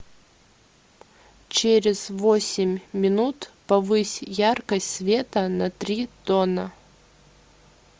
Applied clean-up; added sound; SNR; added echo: none; none; none; none.